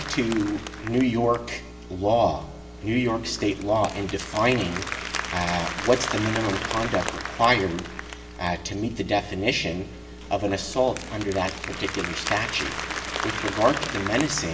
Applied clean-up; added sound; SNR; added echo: none; Applause; 9 dB; reverberation time 0.8 s.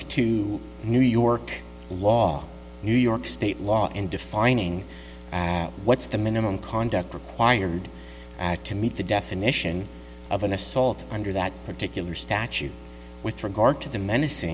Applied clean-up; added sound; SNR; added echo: none; none; none; none.